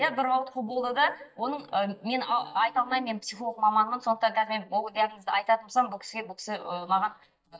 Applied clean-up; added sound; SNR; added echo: neural mask model DeepFilterNet 3.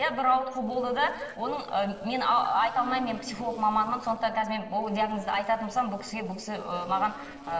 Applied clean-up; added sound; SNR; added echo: neural separator model SepFormer DNS4.